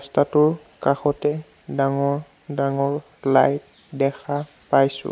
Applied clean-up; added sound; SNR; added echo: none; none; none; none.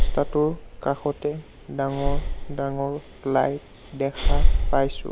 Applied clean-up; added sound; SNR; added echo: none; Breathing; -4 dB; none.